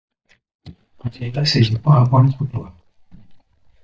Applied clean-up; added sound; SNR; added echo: neural mask model DeepFilterNet 3.